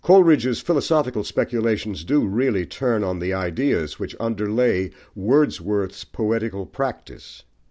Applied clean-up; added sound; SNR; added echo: none; none; none; none.